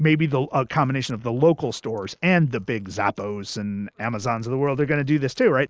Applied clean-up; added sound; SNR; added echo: neural mask model Resemble Enhance denoiser.